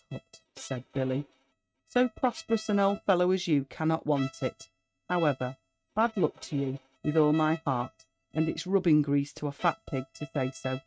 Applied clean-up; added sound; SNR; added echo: neural mask model RNNoise.